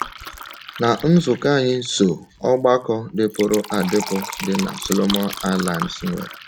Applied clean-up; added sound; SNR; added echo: none; Fill (with liquid); 12 dB; none.